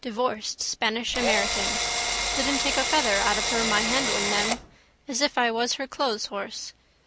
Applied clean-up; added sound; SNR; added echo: none; Drill; -2 dB; none.